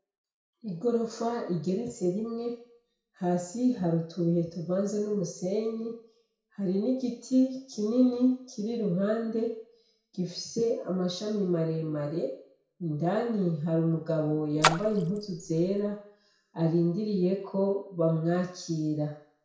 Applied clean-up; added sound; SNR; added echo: none; Splash, splatter; 2 dB; reverberation time 0.6 s.